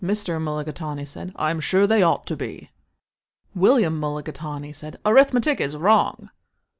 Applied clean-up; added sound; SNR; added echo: none; none; none; none.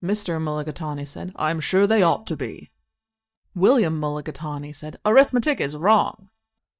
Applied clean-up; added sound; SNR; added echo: neural mask model DeepFilterNet 3.